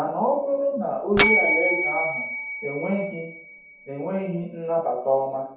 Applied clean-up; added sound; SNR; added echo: none; Bell; 3 dB; reverberation time 0.7 s.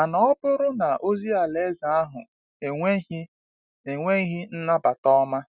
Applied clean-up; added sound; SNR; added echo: none; none; none; none.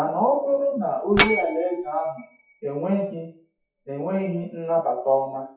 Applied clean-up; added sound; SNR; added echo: classical method WPE with log-MMSE.